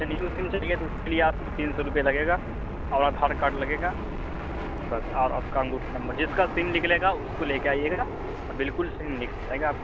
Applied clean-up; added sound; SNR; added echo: none; Fixed-wing aircraft, airplane; 4 dB; none.